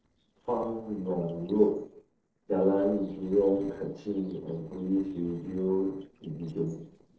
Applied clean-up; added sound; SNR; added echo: neural separator model SepFormer DNS4.